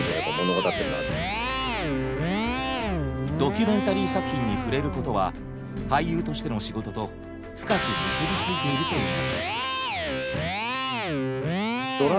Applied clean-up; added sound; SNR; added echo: none; Electric guitar; 0 dB; none.